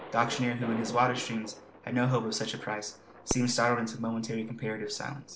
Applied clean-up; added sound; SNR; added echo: none; Thunder + Fireworks; 12 dB; none.